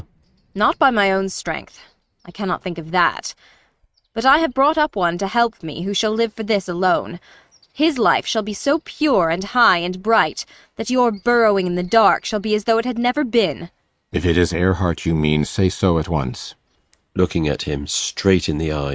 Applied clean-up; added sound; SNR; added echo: neural mask model RNNoise.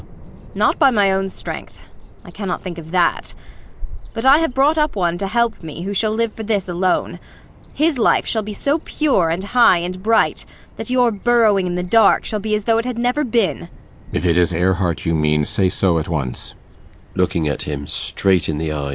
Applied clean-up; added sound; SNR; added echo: none; Bird vocalization, bird call, bird song; 16 dB; none.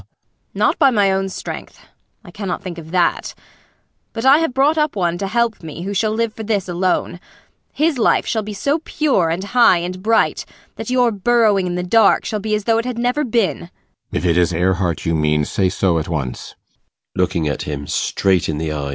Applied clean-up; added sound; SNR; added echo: none; none; none; none.